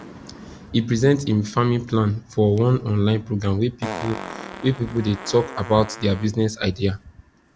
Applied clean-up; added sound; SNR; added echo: none; Fart; 17 dB; none.